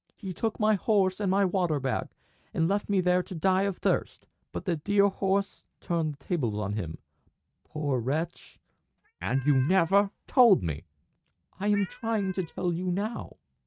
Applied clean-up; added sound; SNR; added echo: neural mask model RNNoise.